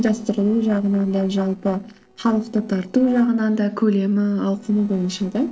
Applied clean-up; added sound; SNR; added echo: neural separator model SepFormer DNS4.